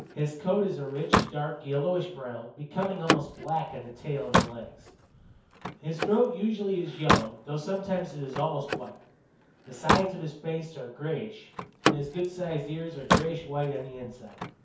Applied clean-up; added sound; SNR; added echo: none; Slam; 0 dB; reverberation time 0.6 s.